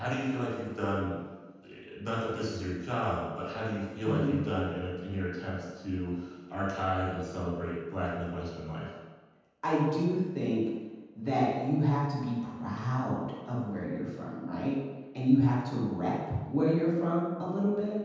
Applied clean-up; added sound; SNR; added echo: none; none; none; reverberation time 1.2 s.